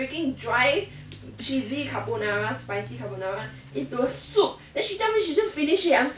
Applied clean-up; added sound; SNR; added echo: none; none; none; none.